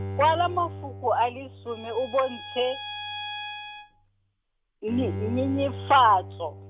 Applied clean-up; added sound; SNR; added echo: none; Bowed string instrument + Bowed string instrument; 9 dB; none.